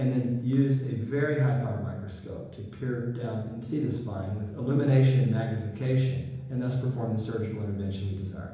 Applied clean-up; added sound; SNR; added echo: none; none; none; reverberation time 1.0 s.